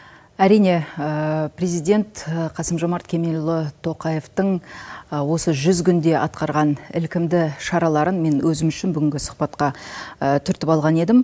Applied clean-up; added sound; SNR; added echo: none; none; none; none.